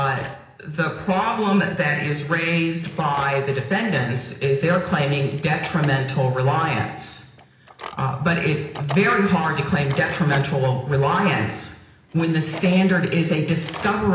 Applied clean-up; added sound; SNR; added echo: none; Drawer open or close; 20 dB; reverberation time 0.8 s.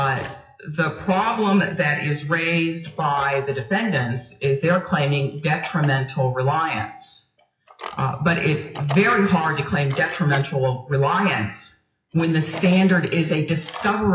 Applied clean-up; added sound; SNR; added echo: classical method WPE with log-MMSE.